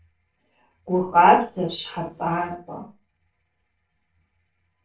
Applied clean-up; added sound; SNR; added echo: neural separator model SepFormer DNS4.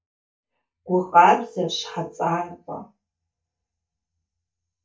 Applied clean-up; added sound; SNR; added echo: neural mask model DeepFilterNet 3.